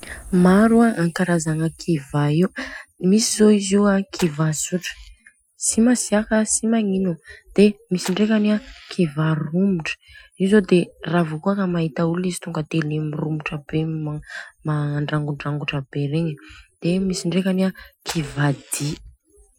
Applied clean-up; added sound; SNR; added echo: classical method Wiener filter.